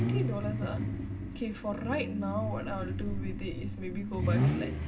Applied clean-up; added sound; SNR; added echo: none; Idling / Accelerating, revving, vroom / Car; -4 dB; reverberation time 0.4 s.